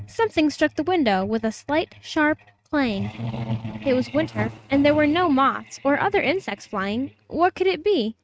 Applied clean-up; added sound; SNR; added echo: neural mask model RNNoise.